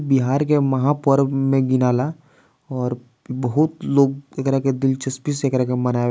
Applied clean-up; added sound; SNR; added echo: none; none; none; none.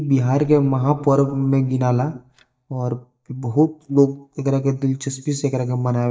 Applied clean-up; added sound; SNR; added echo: neural mask model DeepFilterNet 3.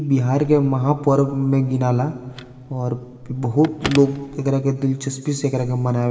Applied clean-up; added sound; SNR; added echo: none; Telephone; 18 dB; reverberation time 1.6 s.